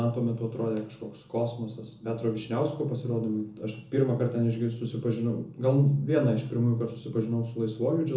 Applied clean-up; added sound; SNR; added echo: none; none; none; reverberation time 0.7 s.